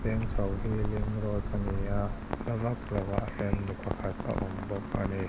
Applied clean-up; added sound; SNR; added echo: none; Rain; 0 dB; none.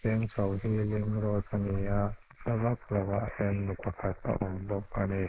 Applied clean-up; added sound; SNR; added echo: neural mask model Resemble Enhance denoiser.